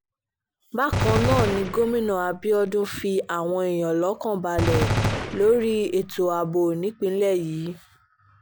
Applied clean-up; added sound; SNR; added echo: none; Gunshot, gunfire; 2 dB; none.